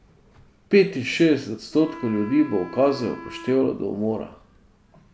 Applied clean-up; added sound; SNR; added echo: none; Wind instrument, woodwind instrument; 18 dB; none.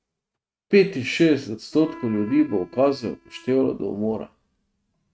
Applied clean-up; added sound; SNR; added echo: neural mask model RNNoise.